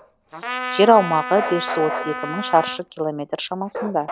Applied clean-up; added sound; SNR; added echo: none; Bark + Trumpet; 8 dB; none.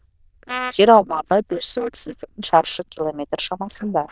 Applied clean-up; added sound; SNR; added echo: neural diffusion model UNIVERSE++.